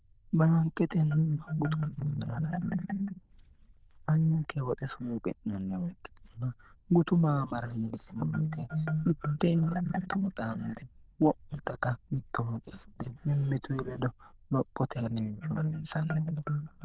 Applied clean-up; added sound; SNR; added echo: neural diffusion model UNIVERSE++.